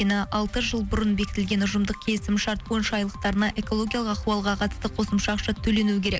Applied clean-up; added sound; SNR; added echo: none; none; none; none.